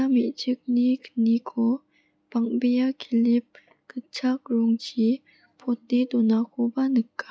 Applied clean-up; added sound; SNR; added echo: none; none; none; none.